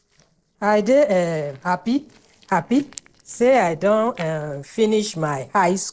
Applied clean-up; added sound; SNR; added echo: neural separator model SepFormer DNS4.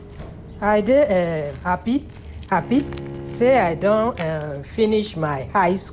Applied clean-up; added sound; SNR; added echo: none; Walk, footsteps + Bowed string instrument; 14 dB; none.